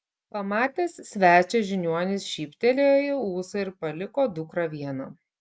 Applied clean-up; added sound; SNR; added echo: none; none; none; none.